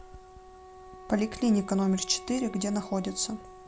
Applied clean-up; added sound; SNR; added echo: none; Wind instrument, woodwind instrument; 16 dB; none.